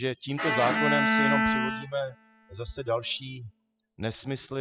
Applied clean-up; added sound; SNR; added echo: classical method spectral subtraction.